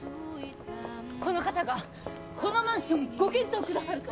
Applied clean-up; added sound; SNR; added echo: none; none; none; none.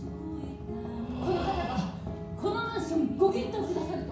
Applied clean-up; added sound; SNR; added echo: none; Breathing; 12 dB; reverberation time 0.6 s.